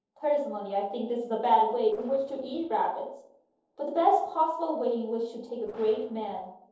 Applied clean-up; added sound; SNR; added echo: neural separator model SepFormer DNS4.